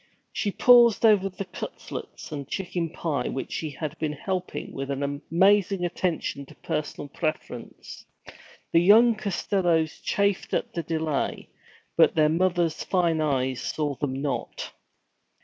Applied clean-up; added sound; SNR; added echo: none; none; none; none.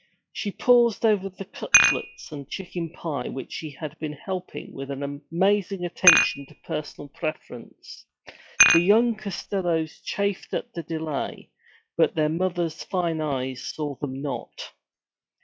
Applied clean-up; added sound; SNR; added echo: classical method log-MMSE.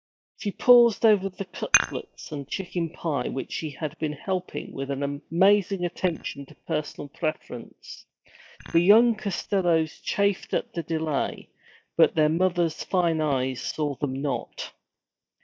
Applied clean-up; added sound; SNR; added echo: neural mask model DeepFilterNet 3.